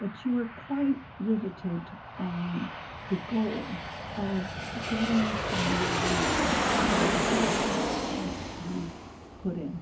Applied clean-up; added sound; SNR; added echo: none; Aircraft; -1 dB; reverberation time 0.4 s.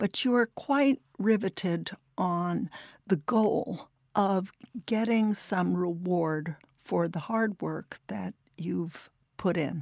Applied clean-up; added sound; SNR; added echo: none; none; none; none.